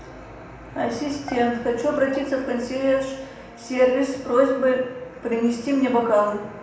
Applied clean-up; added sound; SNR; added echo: none; Dishes, pots, and pans / Chink, clink; 19 dB; reverberation time 0.8 s.